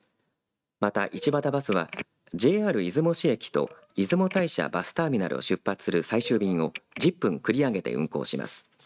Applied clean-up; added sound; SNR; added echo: neural mask model RNNoise.